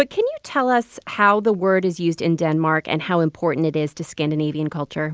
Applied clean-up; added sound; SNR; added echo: none; none; none; none.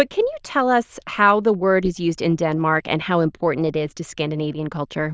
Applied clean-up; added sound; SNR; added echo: neural diffusion model UNIVERSE++.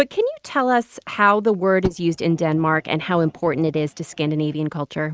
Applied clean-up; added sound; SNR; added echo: neural mask model RNNoise.